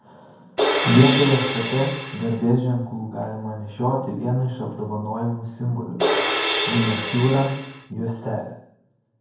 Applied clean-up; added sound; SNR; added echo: none; Crash cymbal; 0 dB; reverberation time 0.9 s.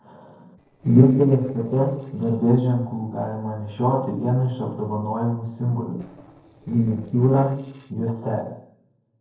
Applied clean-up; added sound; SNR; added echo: neural separator model SepFormer DNS4.